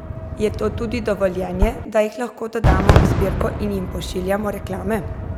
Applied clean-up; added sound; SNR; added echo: none; Fireworks; -2 dB; none.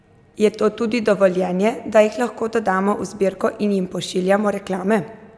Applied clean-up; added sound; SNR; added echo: none; none; none; none.